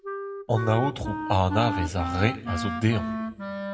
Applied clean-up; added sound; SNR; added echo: none; Wind instrument, woodwind instrument; 6 dB; reverberation time 0.9 s.